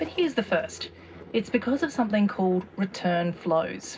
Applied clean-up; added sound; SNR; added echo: none; Thunder; 20 dB; reverberation time 0.4 s.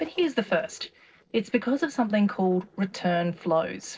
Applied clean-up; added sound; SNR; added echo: neural separator model SepFormer DNS4.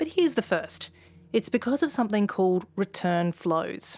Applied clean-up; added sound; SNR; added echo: none; none; none; none.